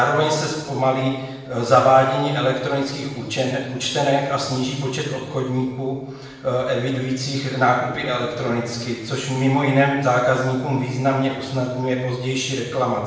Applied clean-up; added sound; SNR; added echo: none; none; none; reverberation time 1.1 s.